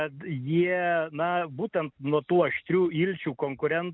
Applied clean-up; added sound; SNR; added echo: none; none; none; none.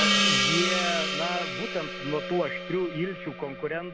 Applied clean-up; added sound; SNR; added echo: none; Gong; -3 dB; none.